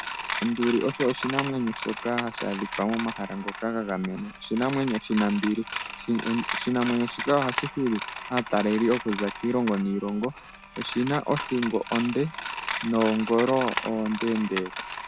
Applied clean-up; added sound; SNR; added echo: none; Coin (dropping); 7 dB; none.